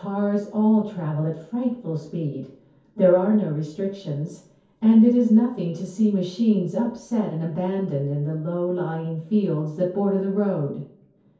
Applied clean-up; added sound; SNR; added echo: none; none; none; reverberation time 0.6 s.